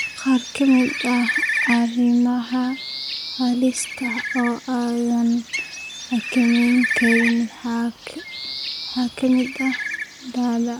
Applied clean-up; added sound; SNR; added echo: none; Bird; 7 dB; none.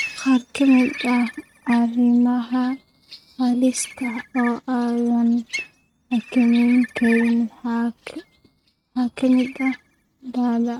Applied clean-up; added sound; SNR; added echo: neural mask model RNNoise.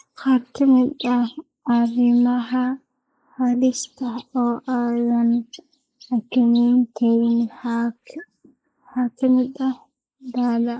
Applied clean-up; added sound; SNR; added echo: neural mask model Resemble Enhance denoiser.